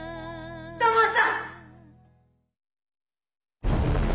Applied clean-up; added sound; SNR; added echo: none; none; none; none.